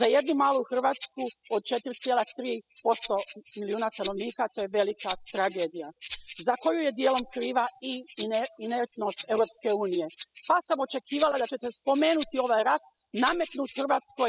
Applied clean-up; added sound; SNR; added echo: classical method spectral subtraction.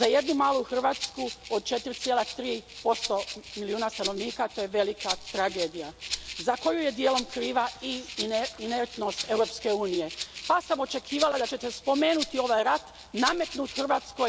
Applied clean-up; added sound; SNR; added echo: none; Rattle (instrument); 11 dB; none.